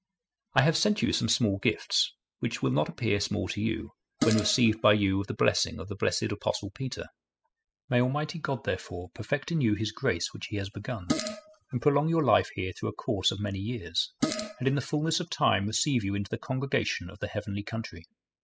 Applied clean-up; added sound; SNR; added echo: classical method spectral subtraction.